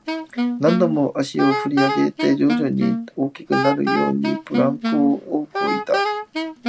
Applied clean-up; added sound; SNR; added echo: none; Wind instrument, woodwind instrument; 3 dB; none.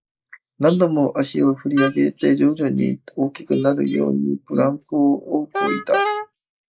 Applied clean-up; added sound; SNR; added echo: neural mask model Resemble Enhance denoiser.